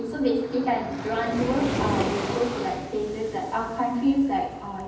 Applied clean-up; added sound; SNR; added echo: none; Waves, surf; 6 dB; reverberation time 0.9 s.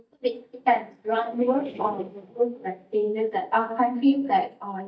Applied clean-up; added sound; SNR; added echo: neural mask model DeepFilterNet 3.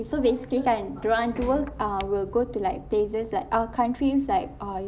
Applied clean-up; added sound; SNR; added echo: none; none; none; none.